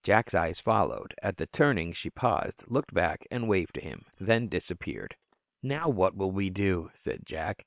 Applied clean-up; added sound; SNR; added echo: neural separator model SepFormer WHAM!.